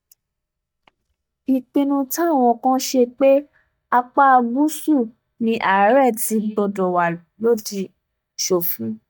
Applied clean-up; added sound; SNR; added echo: neural mask model DeepFilterNet 3.